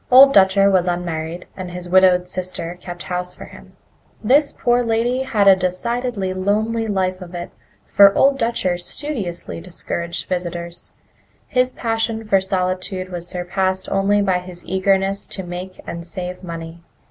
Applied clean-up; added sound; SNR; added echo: none; none; none; none.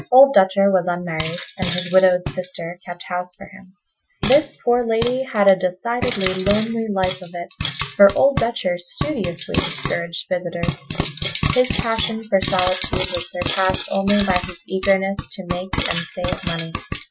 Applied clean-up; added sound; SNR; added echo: classical method Wiener filter.